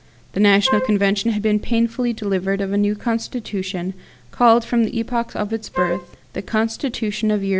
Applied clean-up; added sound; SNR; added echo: none; Wind instrument, woodwind instrument; 7 dB; none.